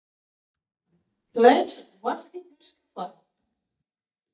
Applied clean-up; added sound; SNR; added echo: neural mask model DeepFilterNet 3.